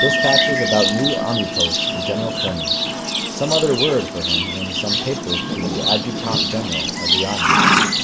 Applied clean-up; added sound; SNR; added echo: none; Livestock, farm animals, working animals + Chink, clink; -4 dB; none.